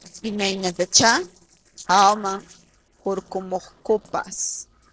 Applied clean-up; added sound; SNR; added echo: neural separator model SepFormer DNS4.